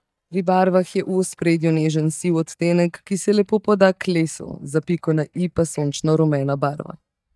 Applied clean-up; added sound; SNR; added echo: neural mask model DeepFilterNet 3.